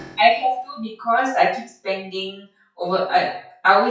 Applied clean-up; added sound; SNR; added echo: classical method WPE with log-MMSE.